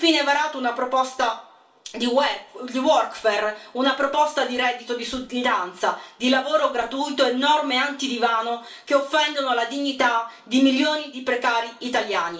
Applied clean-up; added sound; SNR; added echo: none; none; none; reverberation time 0.3 s.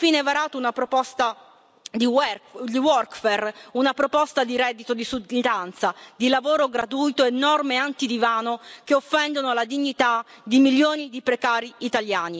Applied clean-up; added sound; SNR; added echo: none; none; none; none.